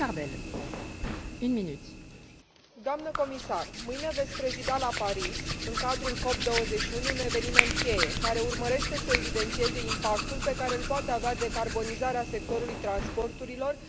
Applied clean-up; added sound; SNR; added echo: none; Hands; 1 dB; none.